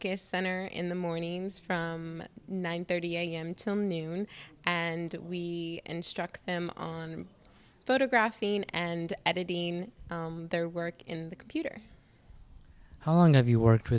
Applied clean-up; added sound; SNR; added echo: none; none; none; none.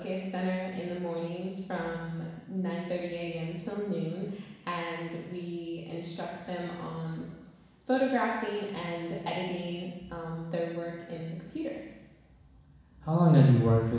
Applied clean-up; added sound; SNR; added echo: none; none; none; reverberation time 1.1 s.